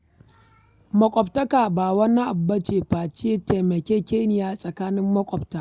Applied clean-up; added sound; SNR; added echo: none; none; none; none.